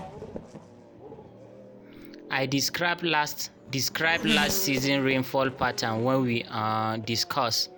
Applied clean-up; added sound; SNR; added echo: none; Race car, auto racing / Accelerating, revving, vroom; 11 dB; none.